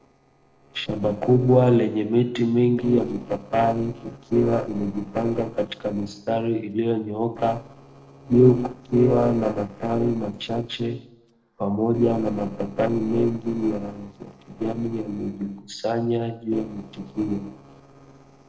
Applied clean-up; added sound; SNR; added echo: neural separator model SepFormer DNS4.